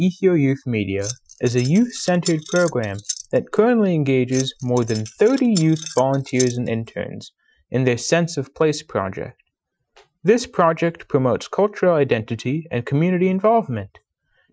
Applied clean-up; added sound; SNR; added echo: classical method Wiener filter.